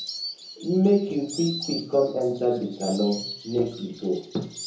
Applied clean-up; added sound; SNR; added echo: none; Insect; 13 dB; reverberation time 0.6 s.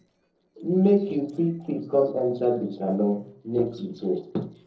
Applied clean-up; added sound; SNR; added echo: neural separator model SepFormer DNS4.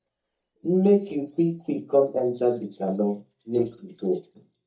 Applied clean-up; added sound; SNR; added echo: neural mask model DeepFilterNet 3.